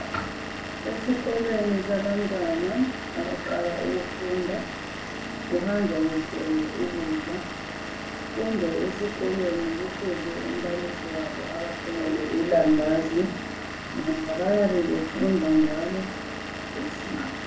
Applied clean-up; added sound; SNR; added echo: none; Engine / Vehicle; 7 dB; reverberation time 0.3 s.